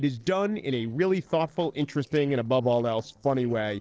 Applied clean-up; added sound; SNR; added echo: neural separator model SepFormer DNS4.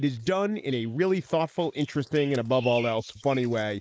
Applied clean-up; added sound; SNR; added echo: neural mask model Resemble Enhance denoiser.